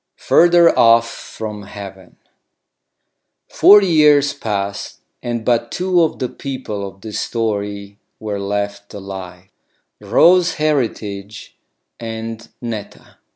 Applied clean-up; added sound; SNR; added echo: none; none; none; none.